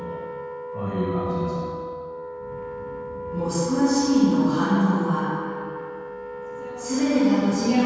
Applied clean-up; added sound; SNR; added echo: none; Wind instrument, woodwind instrument; 9 dB; reverberation time 2.1 s.